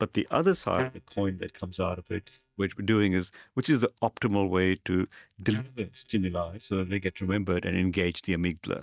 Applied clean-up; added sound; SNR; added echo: neural mask model DeepFilterNet 3.